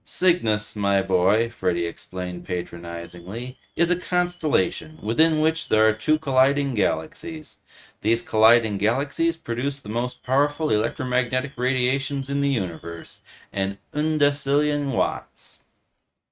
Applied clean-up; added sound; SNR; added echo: neural mask model RNNoise.